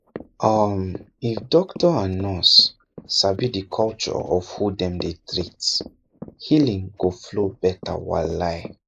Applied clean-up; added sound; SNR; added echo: neural mask model Resemble Enhance denoiser.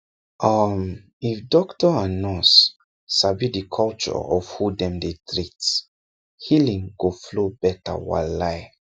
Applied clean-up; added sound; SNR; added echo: none; none; none; none.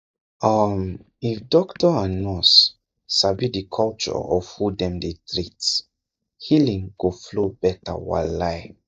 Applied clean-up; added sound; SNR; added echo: neural mask model DeepFilterNet 3.